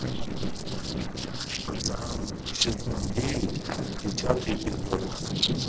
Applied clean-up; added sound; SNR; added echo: neural separator model SepFormer DNS4.